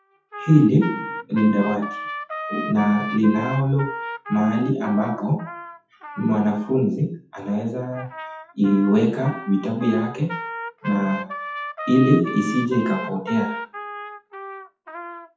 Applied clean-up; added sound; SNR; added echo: classical method WPE with log-MMSE.